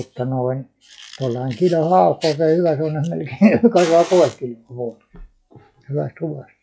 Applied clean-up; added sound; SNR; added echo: classical method log-MMSE.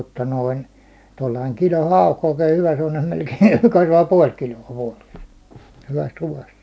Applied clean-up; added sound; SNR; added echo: none; none; none; none.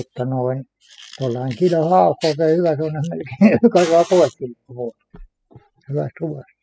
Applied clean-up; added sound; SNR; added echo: classical method spectral subtraction.